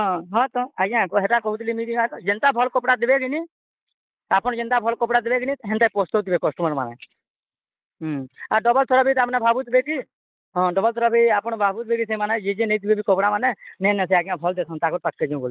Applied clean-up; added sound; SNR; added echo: neural mask model Resemble Enhance denoiser.